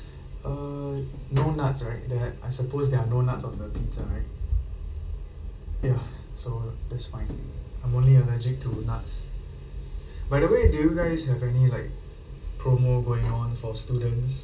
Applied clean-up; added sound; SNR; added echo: none; Tap; 18 dB; reverberation time 0.2 s.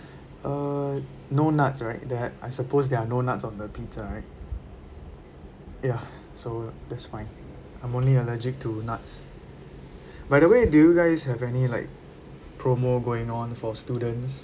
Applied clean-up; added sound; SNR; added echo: none; none; none; none.